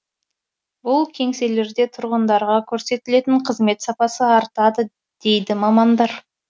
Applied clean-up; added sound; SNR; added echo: none; none; none; none.